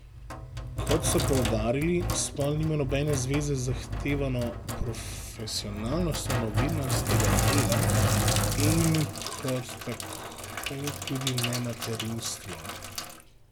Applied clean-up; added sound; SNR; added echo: none; Sink (filling or washing); -1 dB; none.